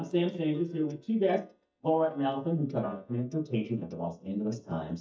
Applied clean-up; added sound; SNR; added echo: neural mask model DeepFilterNet 3.